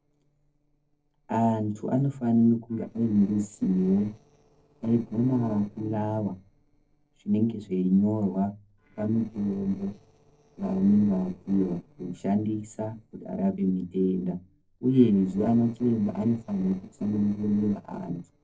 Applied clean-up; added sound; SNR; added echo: neural separator model SepFormer DNS4.